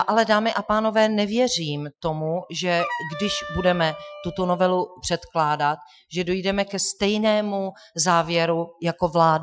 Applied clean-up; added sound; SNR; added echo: classical method Wiener filter.